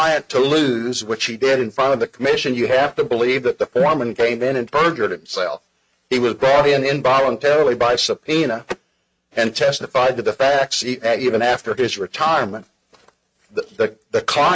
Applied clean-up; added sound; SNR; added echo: neural mask model RNNoise.